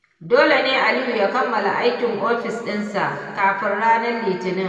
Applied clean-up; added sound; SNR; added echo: none; none; none; reverberation time 2.2 s.